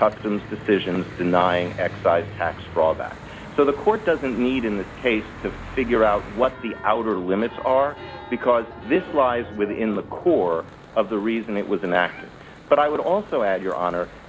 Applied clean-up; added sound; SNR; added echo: none; Church bell / Traffic noise, roadway noise; 15 dB; none.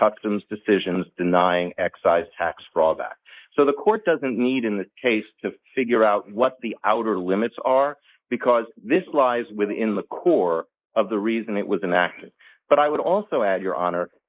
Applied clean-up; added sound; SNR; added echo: neural mask model Resemble Enhance denoiser.